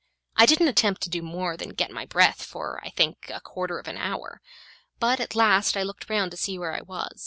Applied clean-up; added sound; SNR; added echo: none; none; none; none.